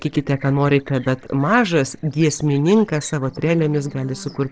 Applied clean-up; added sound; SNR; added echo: neural separator model SepFormer DNS4.